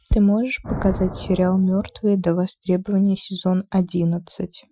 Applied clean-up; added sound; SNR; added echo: classical method Wiener filter.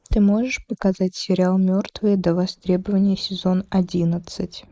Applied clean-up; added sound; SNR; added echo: neural mask model Resemble Enhance denoiser.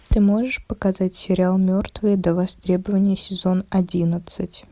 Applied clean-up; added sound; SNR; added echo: none; none; none; none.